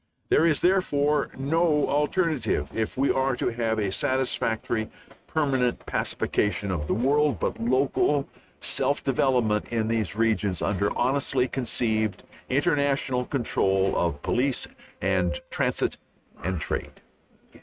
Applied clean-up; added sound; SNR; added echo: neural mask model RNNoise.